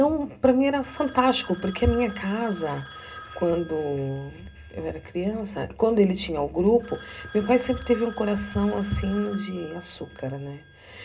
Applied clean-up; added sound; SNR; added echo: none; Telephone; 15 dB; reverberation time 0.2 s.